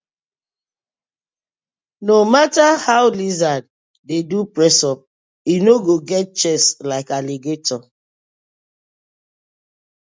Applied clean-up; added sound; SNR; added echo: none; none; none; none.